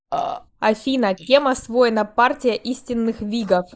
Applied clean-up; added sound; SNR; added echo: neural mask model Resemble Enhance denoiser.